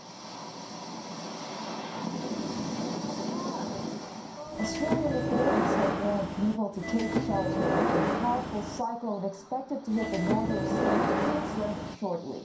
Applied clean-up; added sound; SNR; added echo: none; Subway, metro, underground / Sliding door; -3 dB; reverberation time 0.5 s.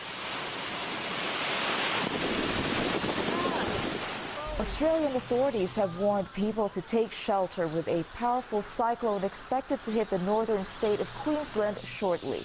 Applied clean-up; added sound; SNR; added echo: none; none; none; none.